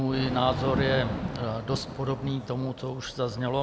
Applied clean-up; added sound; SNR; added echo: none; Thunder / Rain; 6 dB; none.